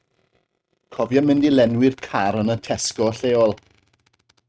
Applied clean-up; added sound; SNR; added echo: neural mask model RNNoise.